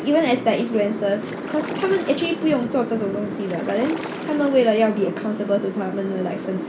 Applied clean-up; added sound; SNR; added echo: none; Splash, splatter; 15 dB; none.